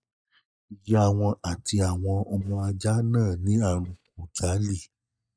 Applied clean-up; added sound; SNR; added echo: neural mask model DeepFilterNet 3.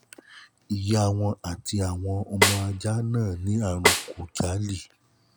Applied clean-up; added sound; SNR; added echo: none; Snare drum; 0 dB; none.